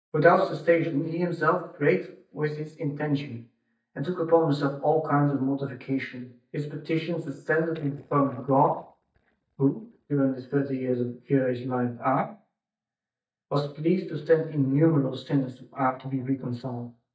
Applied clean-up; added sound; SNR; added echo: neural mask model DeepFilterNet 3.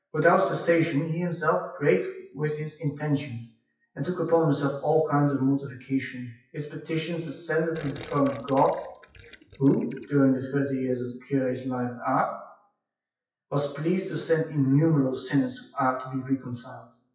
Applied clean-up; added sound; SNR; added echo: classical method WPE with log-MMSE.